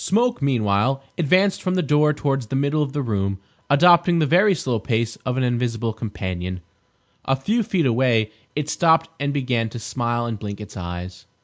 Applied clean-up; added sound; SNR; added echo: none; none; none; none.